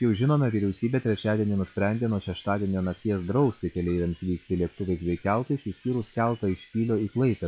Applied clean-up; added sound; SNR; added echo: classical method log-MMSE.